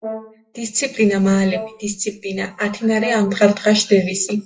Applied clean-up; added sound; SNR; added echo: classical method WPE with log-MMSE.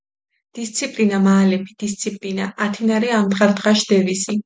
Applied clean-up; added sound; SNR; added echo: none; none; none; none.